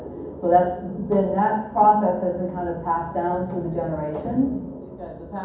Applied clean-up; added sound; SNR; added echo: none; none; none; reverberation time 1.2 s.